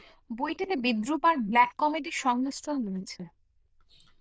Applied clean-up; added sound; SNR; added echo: neural diffusion model UNIVERSE++.